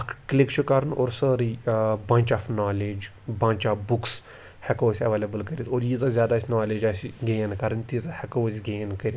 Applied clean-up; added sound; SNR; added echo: none; none; none; none.